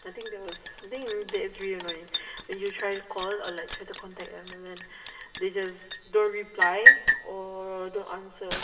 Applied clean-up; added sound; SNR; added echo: none; Liquid; -4 dB; reverberation time 2.8 s.